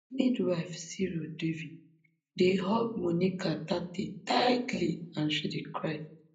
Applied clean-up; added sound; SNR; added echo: none; none; none; reverberation time 0.5 s.